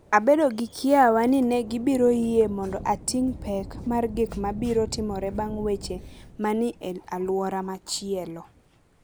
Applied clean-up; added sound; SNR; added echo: none; Thunder / Rain; 16 dB; none.